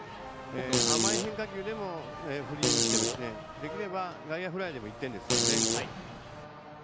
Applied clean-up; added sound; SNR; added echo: none; Fart; -5 dB; none.